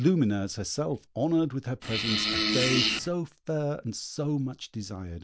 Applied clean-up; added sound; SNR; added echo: none; Fart; -2 dB; none.